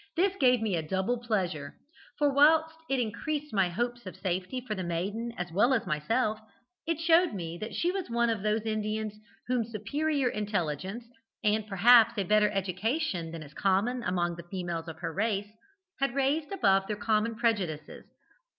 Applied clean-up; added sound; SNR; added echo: none; none; none; none.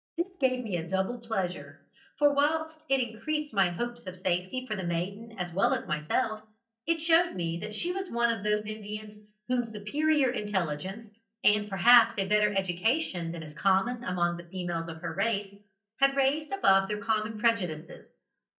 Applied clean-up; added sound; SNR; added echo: neural mask model DeepFilterNet 3.